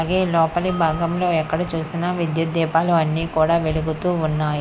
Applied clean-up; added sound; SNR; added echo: none; Harp; 20 dB; none.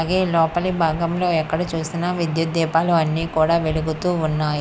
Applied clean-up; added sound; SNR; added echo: none; none; none; none.